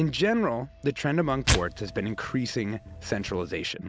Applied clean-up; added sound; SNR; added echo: none; Tearing; 5 dB; none.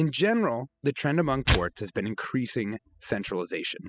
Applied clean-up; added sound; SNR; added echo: classical method spectral subtraction.